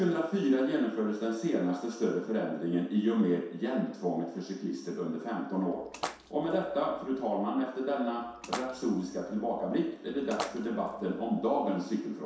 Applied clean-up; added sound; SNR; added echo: none; Splash, splatter; 14 dB; reverberation time 0.7 s.